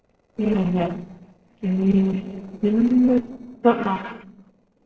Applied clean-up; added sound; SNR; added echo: neural separator model SepFormer DNS4.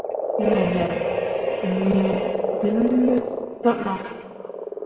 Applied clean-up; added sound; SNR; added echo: none; Frog; 2 dB; reverberation time 1.5 s.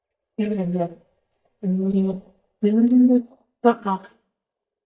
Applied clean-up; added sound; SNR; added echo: neural mask model DeepFilterNet 3.